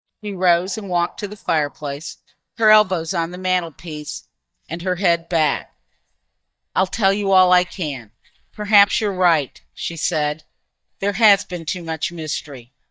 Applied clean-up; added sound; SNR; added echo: neural mask model DeepFilterNet 3.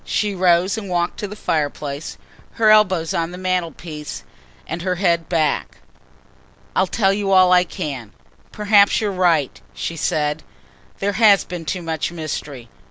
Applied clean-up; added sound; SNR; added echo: none; none; none; none.